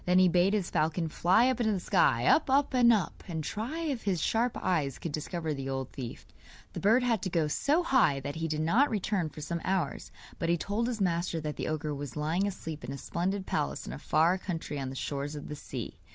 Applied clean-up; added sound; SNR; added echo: none; none; none; none.